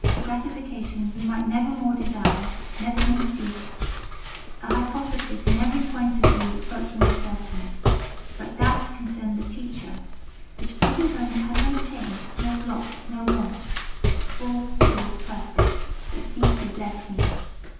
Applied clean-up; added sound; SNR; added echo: none; Walk, footsteps; -4 dB; reverberation time 0.9 s.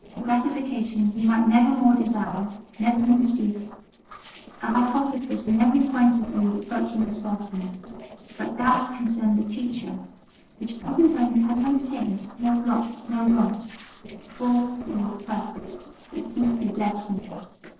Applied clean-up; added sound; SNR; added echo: neural separator model SepFormer DNS4.